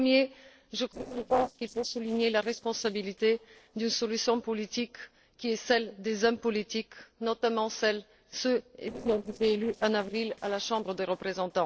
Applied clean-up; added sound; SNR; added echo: neural separator model SepFormer DNS4.